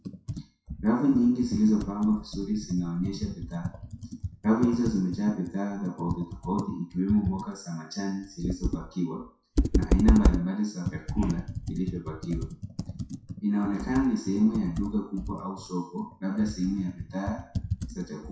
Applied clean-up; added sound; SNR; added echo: classical method WPE with log-MMSE.